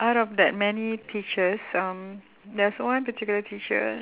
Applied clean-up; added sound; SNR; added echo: none; none; none; none.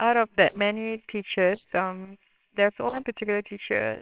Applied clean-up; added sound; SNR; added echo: neural separator model SepFormer WHAMR!.